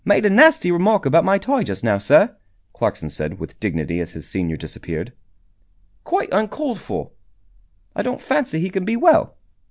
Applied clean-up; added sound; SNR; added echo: none; none; none; none.